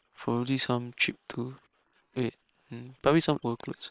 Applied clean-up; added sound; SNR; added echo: neural separator model SepFormer WHAM!.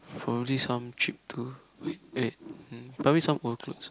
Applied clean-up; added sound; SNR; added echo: none; none; none; none.